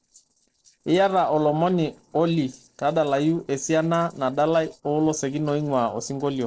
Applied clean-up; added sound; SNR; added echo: neural separator model SepFormer DNS4.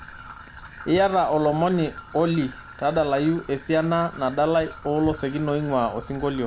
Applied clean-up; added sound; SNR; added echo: none; Trickle, dribble / Traffic noise, roadway noise; 17 dB; none.